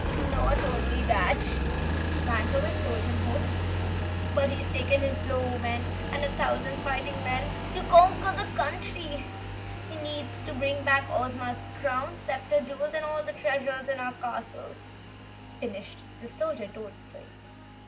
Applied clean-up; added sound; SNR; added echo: none; Engine; 2 dB; none.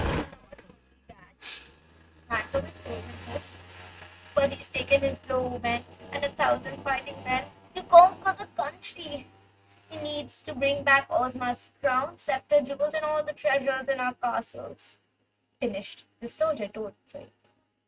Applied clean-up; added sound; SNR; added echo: neural mask model RNNoise.